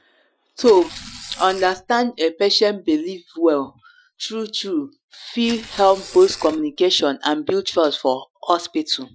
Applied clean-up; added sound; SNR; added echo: classical method Wiener filter.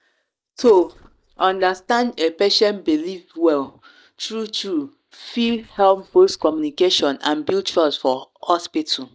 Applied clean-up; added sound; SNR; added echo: neural mask model DeepFilterNet 3.